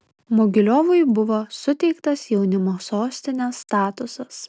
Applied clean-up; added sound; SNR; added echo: none; none; none; none.